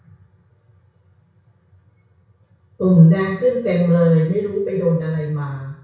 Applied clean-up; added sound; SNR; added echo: none; none; none; reverberation time 0.6 s.